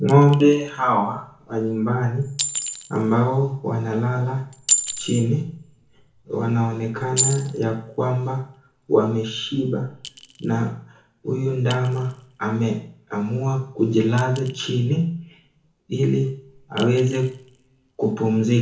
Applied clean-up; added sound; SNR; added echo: none; Chink, clink; 11 dB; reverberation time 0.7 s.